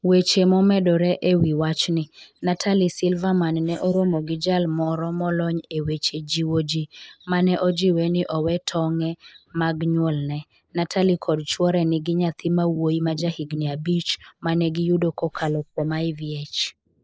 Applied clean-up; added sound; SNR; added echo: neural mask model Resemble Enhance denoiser.